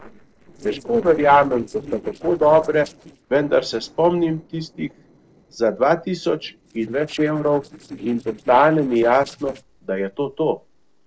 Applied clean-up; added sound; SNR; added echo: neural separator model SepFormer DNS4.